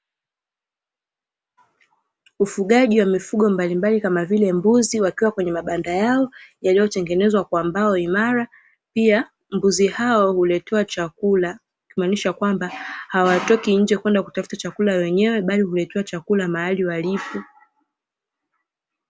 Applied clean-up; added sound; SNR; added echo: none; none; none; none.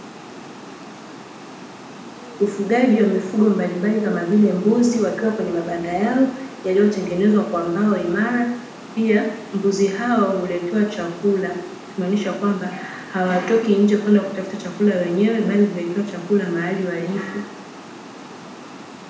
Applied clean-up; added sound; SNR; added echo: none; Water; 17 dB; reverberation time 0.8 s.